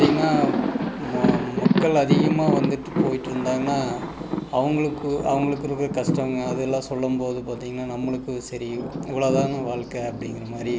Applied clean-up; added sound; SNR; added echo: none; Thunder; 1 dB; none.